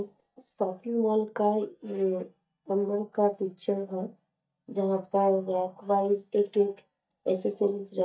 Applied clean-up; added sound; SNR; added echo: neural mask model DeepFilterNet 3.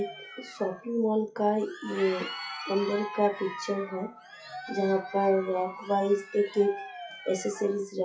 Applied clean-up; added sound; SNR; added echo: classical method WPE with log-MMSE.